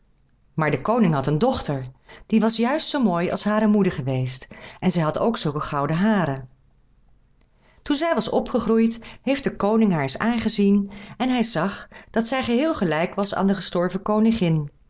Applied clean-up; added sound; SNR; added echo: none; none; none; none.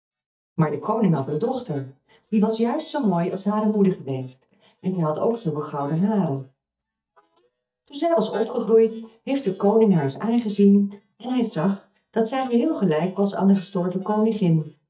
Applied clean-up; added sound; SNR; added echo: neural mask model DeepFilterNet 3.